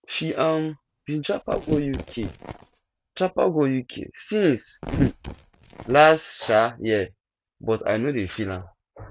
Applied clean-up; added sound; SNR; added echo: neural mask model RNNoise.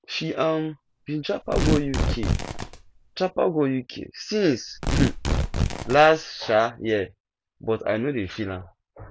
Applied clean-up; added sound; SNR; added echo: none; Tearing; 2 dB; none.